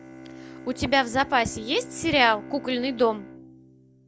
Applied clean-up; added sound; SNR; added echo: none; Bowed string instrument; 16 dB; none.